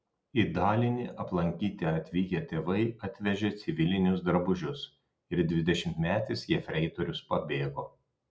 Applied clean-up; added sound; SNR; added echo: none; none; none; none.